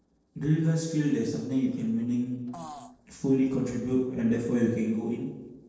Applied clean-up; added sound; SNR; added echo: neural separator model SepFormer DNS4.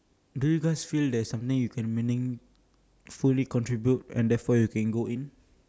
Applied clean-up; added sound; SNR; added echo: none; none; none; none.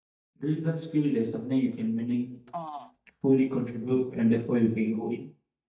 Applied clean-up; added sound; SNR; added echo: neural mask model DeepFilterNet 3.